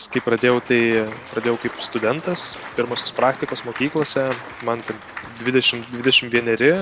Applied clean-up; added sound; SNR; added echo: none; Applause / Cheering; 14 dB; none.